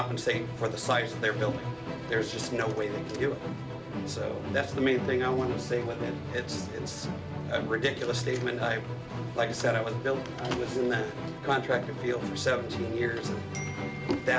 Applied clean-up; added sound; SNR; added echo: none; Musical instrument; 5 dB; none.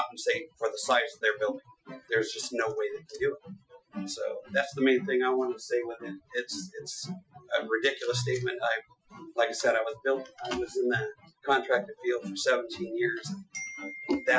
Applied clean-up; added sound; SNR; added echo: classical method Wiener filter.